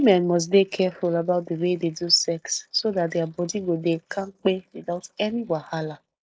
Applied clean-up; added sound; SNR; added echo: neural mask model Resemble Enhance denoiser.